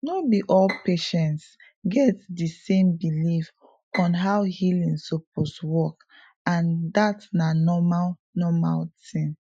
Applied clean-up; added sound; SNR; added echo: classical method Wiener filter.